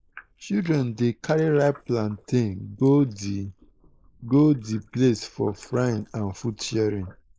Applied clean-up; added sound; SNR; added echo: neural mask model Resemble Enhance denoiser.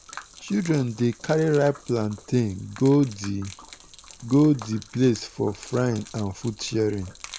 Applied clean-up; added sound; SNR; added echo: none; Gurgling / Liquid; 20 dB; none.